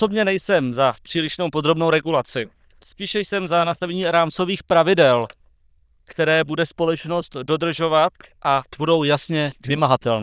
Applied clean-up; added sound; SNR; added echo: neural diffusion model UNIVERSE++.